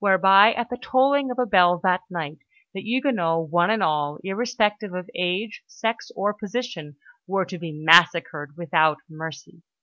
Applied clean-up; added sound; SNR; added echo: none; none; none; none.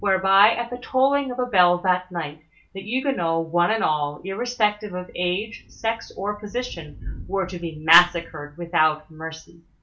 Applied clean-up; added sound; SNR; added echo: none; Thunder / Rain; 20 dB; reverberation time 0.2 s.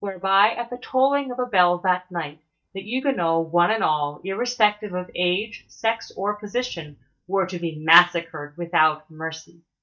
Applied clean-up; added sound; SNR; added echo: neural mask model DeepFilterNet 3.